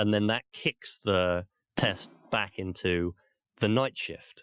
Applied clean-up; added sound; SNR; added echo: classical method Wiener filter.